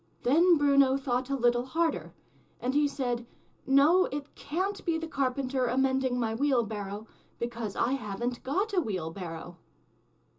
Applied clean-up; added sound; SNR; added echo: none; none; none; reverberation time 0.2 s.